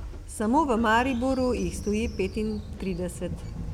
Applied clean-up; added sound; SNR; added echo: none; Train; 9 dB; none.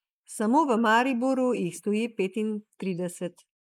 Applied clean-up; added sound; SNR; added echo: neural mask model Resemble Enhance denoiser.